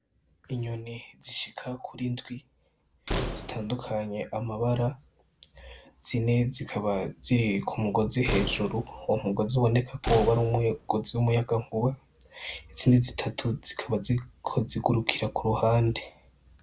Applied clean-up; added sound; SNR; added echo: none; Slam; 8 dB; none.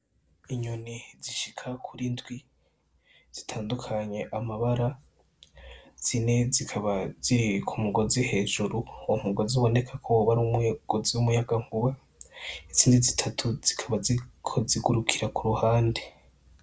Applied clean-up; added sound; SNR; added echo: none; none; none; none.